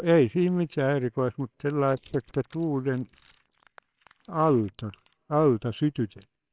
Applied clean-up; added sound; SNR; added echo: neural separator model SepFormer WHAMR!.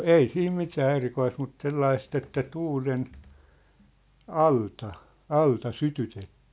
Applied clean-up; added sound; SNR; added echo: none; none; none; none.